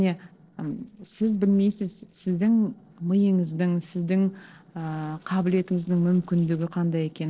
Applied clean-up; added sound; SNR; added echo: neural separator model SepFormer DNS4.